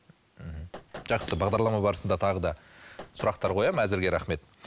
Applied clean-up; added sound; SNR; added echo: none; Knock + Shatter / Crushing; 17 dB; none.